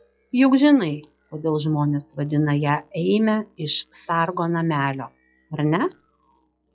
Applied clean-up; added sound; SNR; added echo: classical method log-MMSE.